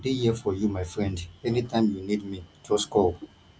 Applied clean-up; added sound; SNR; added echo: none; none; none; none.